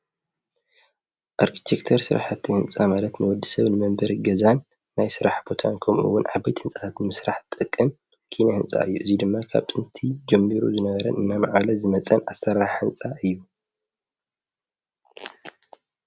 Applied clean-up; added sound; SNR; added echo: none; none; none; none.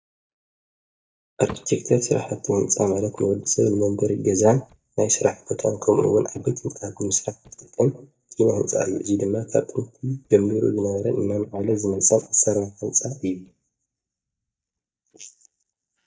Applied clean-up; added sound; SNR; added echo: neural mask model DeepFilterNet 3.